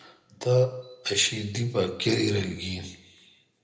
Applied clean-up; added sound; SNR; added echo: none; none; none; reverberation time 0.7 s.